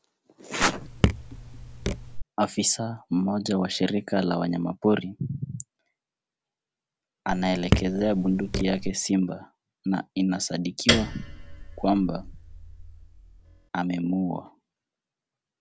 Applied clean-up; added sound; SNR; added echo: none; Piano + Raindrop / Drip; 1 dB; none.